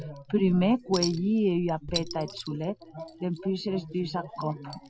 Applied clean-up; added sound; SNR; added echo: none; Chink, clink; 14 dB; none.